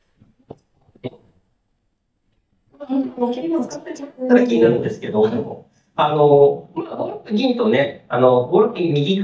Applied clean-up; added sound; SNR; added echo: neural mask model DeepFilterNet 3.